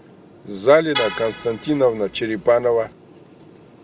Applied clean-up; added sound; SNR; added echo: none; Vehicle horn, car horn, honking; 12 dB; none.